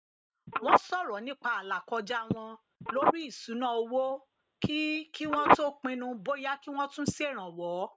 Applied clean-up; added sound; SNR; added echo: neural mask model RNNoise.